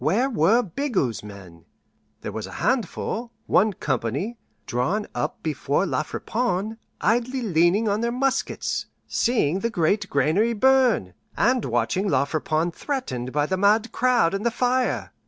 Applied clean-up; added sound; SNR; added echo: none; none; none; none.